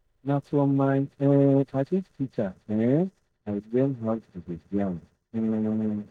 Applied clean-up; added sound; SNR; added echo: neural mask model DeepFilterNet 3.